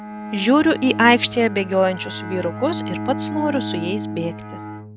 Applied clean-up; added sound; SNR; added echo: none; Bowed string instrument; 9 dB; none.